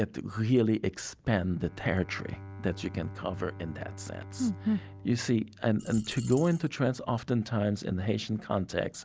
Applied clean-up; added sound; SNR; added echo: none; Coin (dropping) + Bowed string instrument; 17 dB; none.